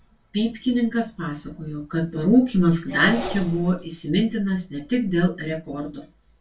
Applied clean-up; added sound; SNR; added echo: none; Engine; 18 dB; reverberation time 0.2 s.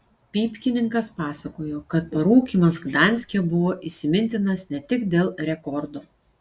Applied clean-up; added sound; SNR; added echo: none; none; none; none.